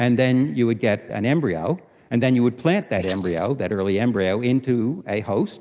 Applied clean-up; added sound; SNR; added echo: neural mask model Resemble Enhance denoiser.